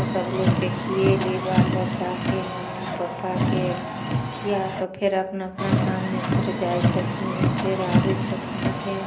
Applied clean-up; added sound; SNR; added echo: none; Car; -3 dB; reverberation time 0.5 s.